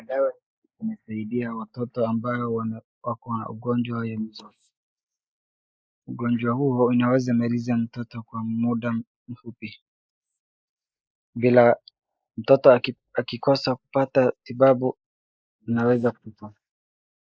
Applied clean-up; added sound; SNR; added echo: neural mask model Resemble Enhance denoiser.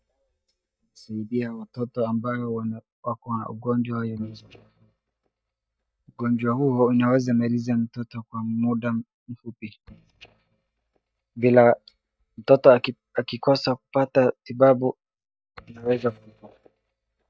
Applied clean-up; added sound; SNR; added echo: neural mask model DeepFilterNet 3.